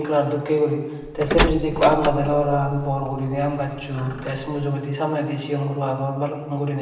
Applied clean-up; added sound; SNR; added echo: none; Door; 6 dB; reverberation time 1.1 s.